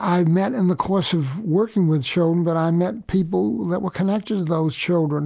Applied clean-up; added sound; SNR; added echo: none; none; none; none.